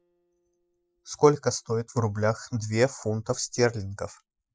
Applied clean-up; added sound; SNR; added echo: classical method Wiener filter.